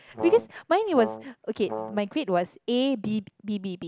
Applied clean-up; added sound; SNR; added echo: none; Brass instrument; 10 dB; none.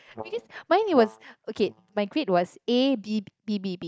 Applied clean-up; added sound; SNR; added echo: neural mask model DeepFilterNet 3.